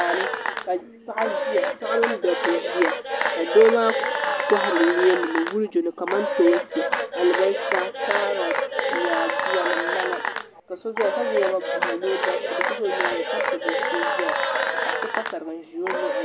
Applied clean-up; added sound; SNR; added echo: none; Applause / Cheering / Clapping; 0 dB; none.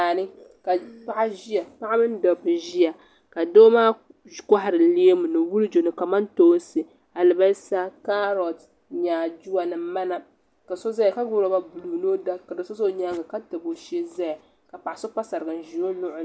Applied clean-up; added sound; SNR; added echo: none; none; none; none.